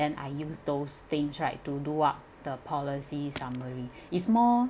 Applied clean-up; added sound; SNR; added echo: none; none; none; none.